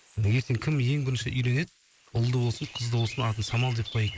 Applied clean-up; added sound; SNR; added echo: neural mask model Resemble Enhance denoiser.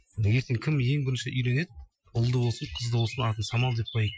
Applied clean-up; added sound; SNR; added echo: classical method Wiener filter.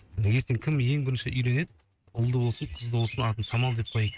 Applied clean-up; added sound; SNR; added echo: neural mask model RNNoise.